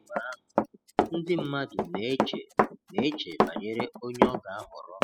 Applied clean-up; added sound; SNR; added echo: classical method spectral subtraction.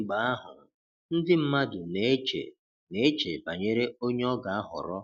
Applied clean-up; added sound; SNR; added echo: none; none; none; none.